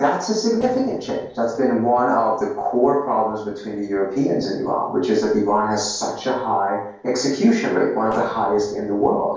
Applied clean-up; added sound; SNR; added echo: neural separator model SepFormer DNS4.